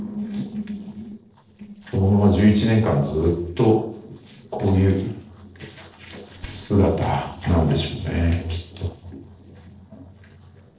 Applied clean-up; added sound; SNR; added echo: neural separator model SepFormer DNS4.